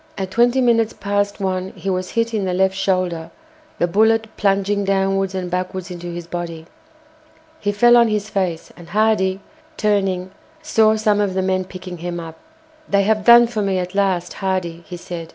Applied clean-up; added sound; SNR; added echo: none; none; none; none.